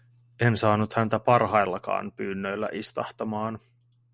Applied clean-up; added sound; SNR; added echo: none; none; none; none.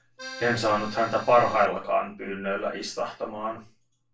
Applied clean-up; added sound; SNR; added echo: none; Accordion; 15 dB; reverberation time 0.3 s.